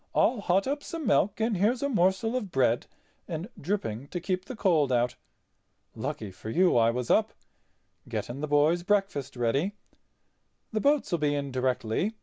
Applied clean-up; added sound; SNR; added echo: none; none; none; none.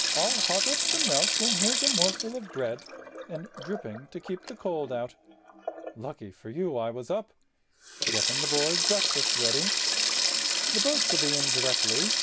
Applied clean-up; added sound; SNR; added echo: none; Sink (filling or washing); -5 dB; none.